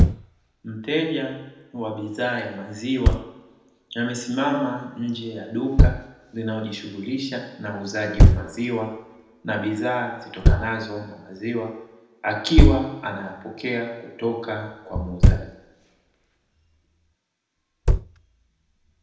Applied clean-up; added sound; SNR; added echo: none; Thump, thud; -4 dB; reverberation time 0.8 s.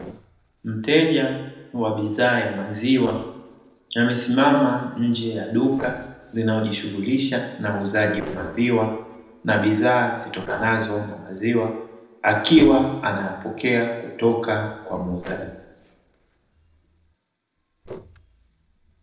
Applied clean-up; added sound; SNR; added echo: neural separator model SepFormer DNS4.